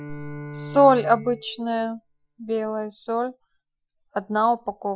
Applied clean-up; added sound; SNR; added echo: classical method Wiener filter.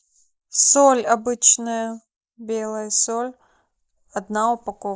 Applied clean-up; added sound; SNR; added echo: neural mask model Resemble Enhance denoiser.